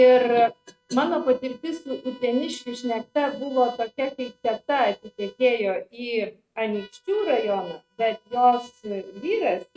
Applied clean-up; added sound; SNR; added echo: neural mask model RNNoise.